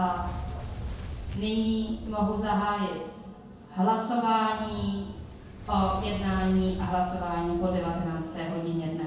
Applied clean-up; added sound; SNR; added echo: none; Fire; 10 dB; reverberation time 0.6 s.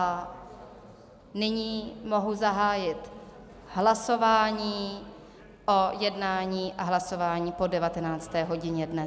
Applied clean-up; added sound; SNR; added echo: none; none; none; none.